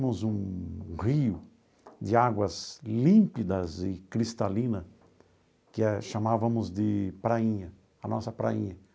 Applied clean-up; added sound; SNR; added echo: none; none; none; none.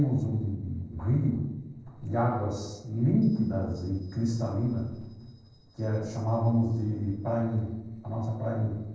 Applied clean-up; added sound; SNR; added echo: neural separator model SepFormer DNS4.